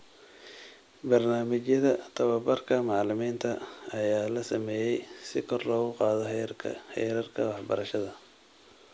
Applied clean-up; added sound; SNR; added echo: none; none; none; none.